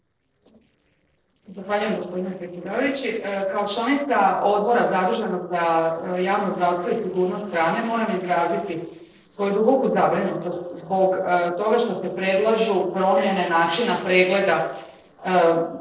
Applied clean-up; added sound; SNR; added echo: neural separator model SepFormer DNS4.